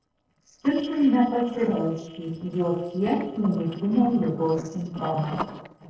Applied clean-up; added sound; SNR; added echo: neural separator model SepFormer DNS4.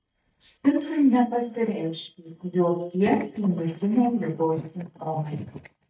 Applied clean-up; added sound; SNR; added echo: neural mask model DeepFilterNet 3.